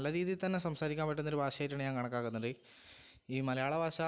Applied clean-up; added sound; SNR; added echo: none; none; none; none.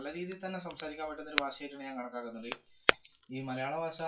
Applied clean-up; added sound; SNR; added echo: classical method WPE with log-MMSE.